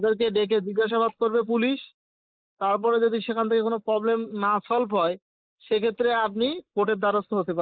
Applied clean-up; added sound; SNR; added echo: neural mask model Resemble Enhance denoiser.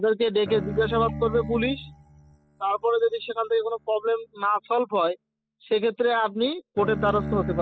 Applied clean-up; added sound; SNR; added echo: classical method spectral subtraction.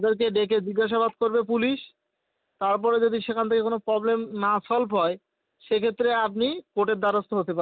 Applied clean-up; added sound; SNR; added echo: none; none; none; none.